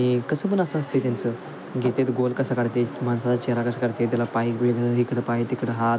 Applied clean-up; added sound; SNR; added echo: none; none; none; none.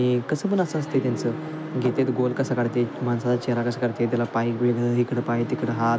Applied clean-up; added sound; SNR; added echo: none; Bowed string instrument; 13 dB; none.